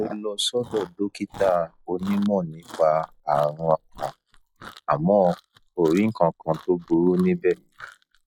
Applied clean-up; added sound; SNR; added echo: classical method log-MMSE.